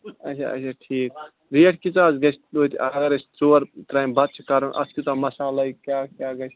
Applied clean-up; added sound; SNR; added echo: none; none; none; none.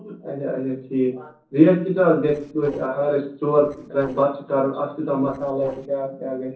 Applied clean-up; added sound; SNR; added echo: neural separator model SepFormer DNS4.